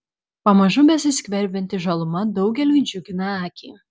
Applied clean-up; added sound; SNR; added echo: none; none; none; none.